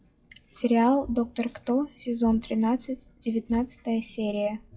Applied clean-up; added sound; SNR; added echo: classical method WPE with log-MMSE.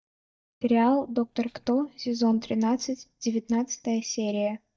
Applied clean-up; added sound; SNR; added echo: neural mask model DeepFilterNet 3.